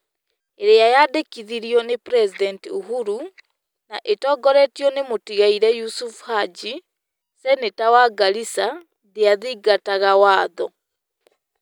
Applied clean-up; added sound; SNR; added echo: none; none; none; none.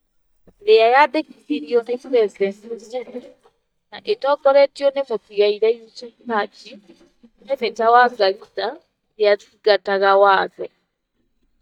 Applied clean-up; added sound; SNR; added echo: neural mask model DeepFilterNet 3.